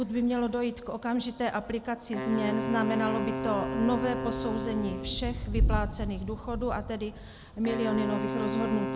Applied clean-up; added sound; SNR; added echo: none; Wind instrument, woodwind instrument + Thunder / Rain; 3 dB; none.